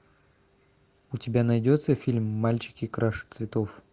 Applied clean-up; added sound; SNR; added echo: none; none; none; none.